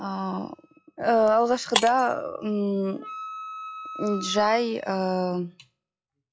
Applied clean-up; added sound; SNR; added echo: classical method log-MMSE.